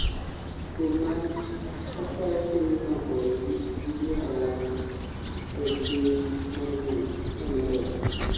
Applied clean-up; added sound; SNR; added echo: none; Bird vocalization, bird call, bird song; 3 dB; reverberation time 1.1 s.